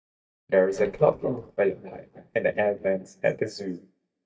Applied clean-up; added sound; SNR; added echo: neural mask model DeepFilterNet 3.